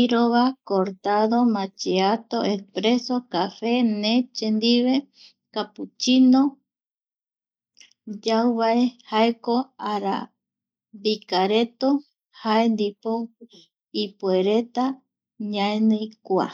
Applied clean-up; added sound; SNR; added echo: neural mask model Resemble Enhance denoiser.